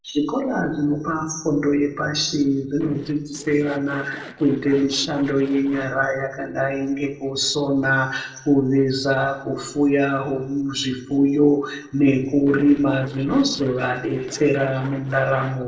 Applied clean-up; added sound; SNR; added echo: neural separator model SepFormer DNS4.